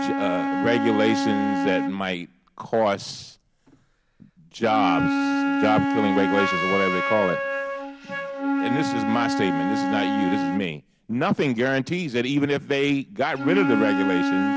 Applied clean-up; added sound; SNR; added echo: none; Wind instrument, woodwind instrument; 0 dB; none.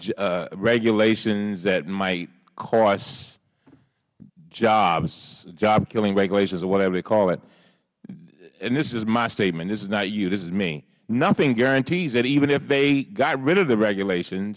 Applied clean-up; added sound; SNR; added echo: none; none; none; none.